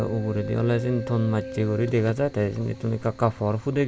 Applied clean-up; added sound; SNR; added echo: none; Keyboard (musical); 14 dB; none.